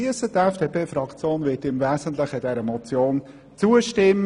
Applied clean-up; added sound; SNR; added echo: none; none; none; none.